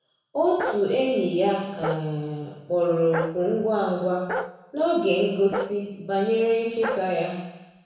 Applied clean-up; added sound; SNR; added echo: none; Bark; 10 dB; reverberation time 1.0 s.